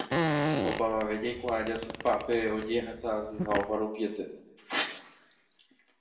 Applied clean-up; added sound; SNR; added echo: none; Fart; 2 dB; reverberation time 0.8 s.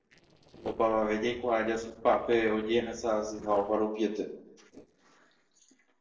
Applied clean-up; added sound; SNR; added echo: neural separator model SepFormer DNS4.